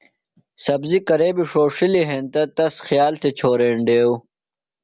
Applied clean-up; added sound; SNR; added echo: none; none; none; none.